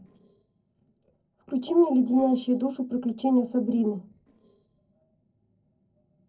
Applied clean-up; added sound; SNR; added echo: neural separator model SepFormer DNS4.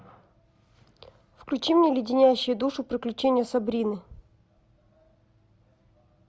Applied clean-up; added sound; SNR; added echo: none; none; none; none.